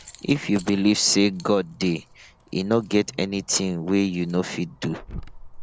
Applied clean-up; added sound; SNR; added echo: none; Keys jangling; 18 dB; none.